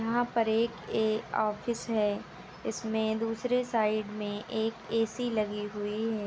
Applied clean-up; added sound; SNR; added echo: none; none; none; none.